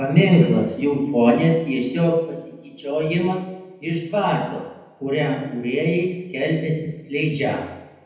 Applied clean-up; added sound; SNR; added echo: none; none; none; reverberation time 0.8 s.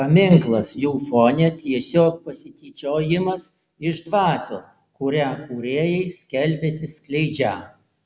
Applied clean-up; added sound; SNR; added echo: none; none; none; none.